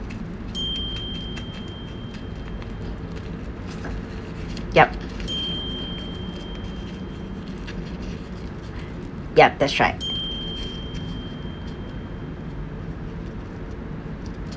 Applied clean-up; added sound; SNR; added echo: none; Glockenspiel; 12 dB; none.